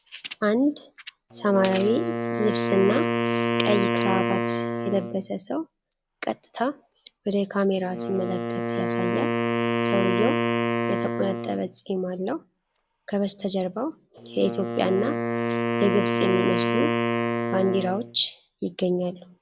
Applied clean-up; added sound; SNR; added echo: none; Wind instrument, woodwind instrument; 2 dB; none.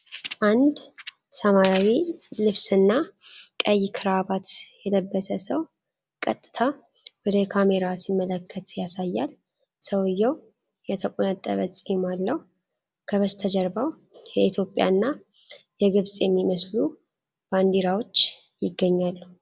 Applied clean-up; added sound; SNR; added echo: none; none; none; none.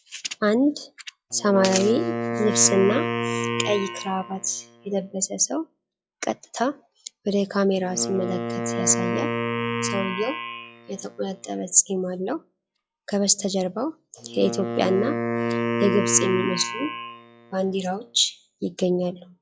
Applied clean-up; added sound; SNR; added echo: classical method log-MMSE.